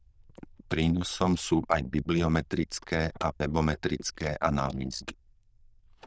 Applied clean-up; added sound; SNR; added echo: neural diffusion model UNIVERSE++.